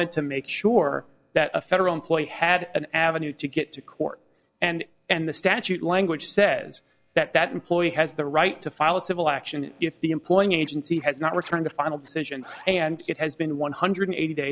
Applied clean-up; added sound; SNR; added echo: neural separator model SepFormer DNS4.